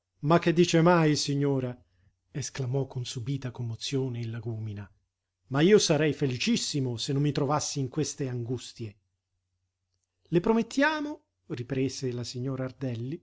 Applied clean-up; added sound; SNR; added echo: none; none; none; none.